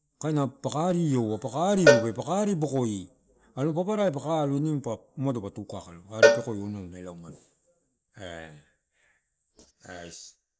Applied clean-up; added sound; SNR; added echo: none; Cowbell; -3 dB; none.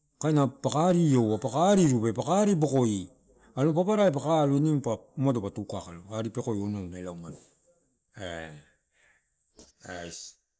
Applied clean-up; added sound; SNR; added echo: none; none; none; none.